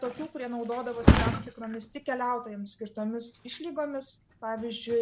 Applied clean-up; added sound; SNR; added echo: none; Thump, thud; -2 dB; none.